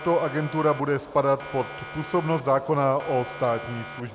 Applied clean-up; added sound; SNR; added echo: none; Siren; 16 dB; none.